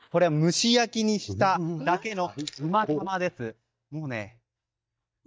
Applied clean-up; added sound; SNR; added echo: neural mask model DeepFilterNet 3.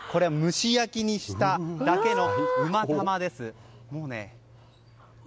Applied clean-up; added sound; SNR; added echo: none; none; none; none.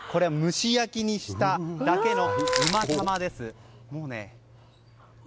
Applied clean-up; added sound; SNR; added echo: none; Crushing; 5 dB; none.